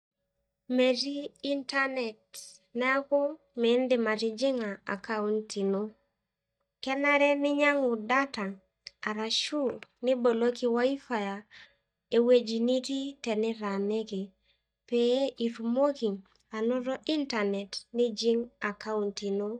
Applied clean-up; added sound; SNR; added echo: neural mask model DeepFilterNet 3.